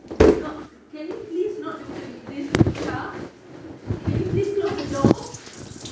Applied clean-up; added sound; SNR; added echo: none; none; none; none.